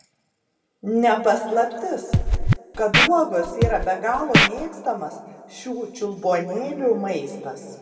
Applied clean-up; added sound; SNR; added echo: none; Scratching (performance technique); -3 dB; reverberation time 1.7 s.